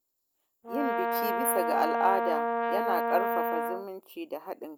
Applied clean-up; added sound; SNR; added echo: none; Brass instrument; -3 dB; none.